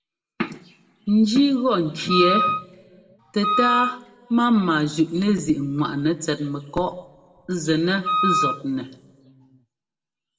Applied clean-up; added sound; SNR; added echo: none; Wind instrument, woodwind instrument; 0 dB; reverberation time 1.2 s.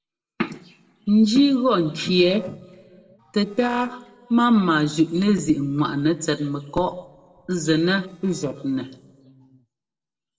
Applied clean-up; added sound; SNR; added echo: neural separator model SepFormer DNS4.